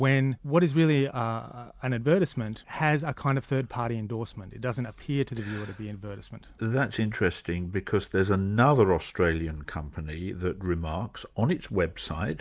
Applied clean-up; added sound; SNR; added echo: none; none; none; none.